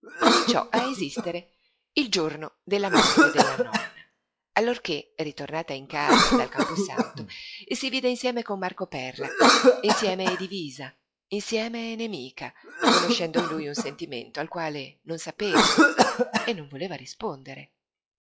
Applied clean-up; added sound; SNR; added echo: classical method log-MMSE.